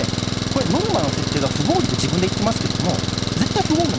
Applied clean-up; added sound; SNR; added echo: none; Engine; -1 dB; none.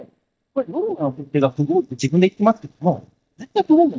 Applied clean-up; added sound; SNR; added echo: neural mask model DeepFilterNet 3.